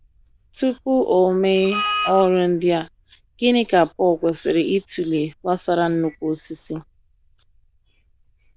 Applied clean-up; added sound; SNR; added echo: neural diffusion model UNIVERSE++.